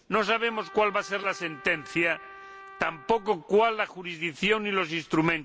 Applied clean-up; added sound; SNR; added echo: none; Trumpet; 19 dB; none.